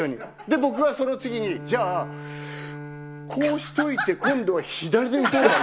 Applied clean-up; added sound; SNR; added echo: none; Bowed string instrument; 16 dB; none.